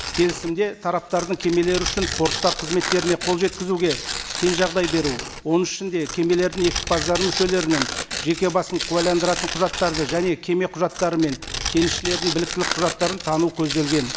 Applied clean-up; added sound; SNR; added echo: none; Tearing; 7 dB; none.